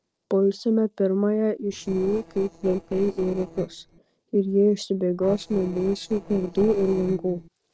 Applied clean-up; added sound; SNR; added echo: neural separator model SepFormer DNS4.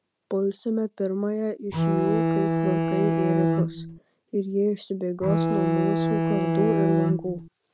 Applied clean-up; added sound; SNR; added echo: none; Bowed string instrument; -4 dB; none.